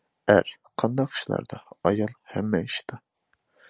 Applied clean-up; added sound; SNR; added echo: none; none; none; none.